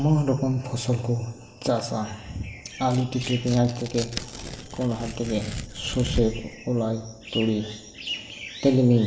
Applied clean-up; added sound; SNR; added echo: none; Tearing; 13 dB; reverberation time 1.8 s.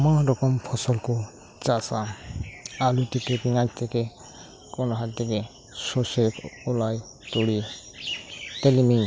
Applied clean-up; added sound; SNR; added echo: none; none; none; none.